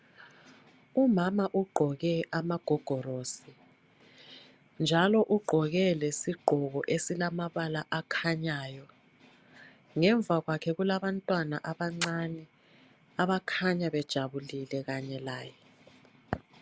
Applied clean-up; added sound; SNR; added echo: none; none; none; none.